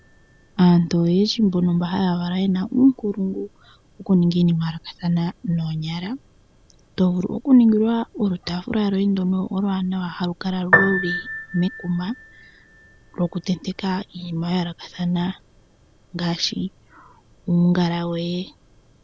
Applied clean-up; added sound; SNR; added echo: none; Piano; 12 dB; none.